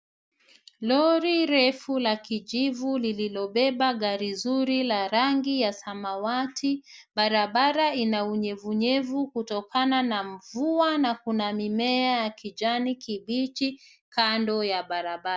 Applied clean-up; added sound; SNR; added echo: none; none; none; none.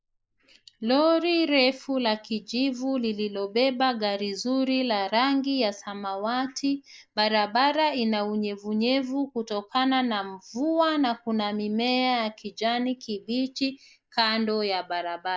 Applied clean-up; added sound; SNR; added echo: neural mask model Resemble Enhance denoiser.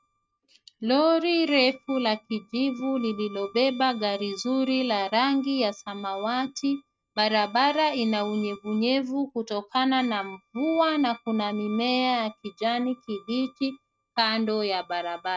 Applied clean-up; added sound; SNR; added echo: neural mask model RNNoise.